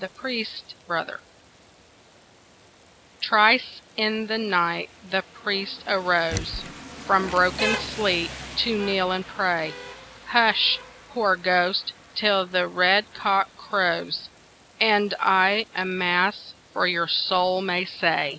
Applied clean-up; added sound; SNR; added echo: none; Door + Rain; 15 dB; none.